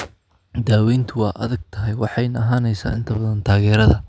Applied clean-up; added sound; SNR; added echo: none; none; none; none.